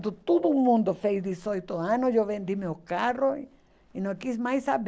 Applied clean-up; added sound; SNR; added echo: none; none; none; none.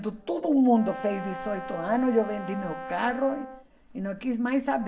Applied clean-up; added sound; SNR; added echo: none; Brass instrument; 12 dB; reverberation time 0.5 s.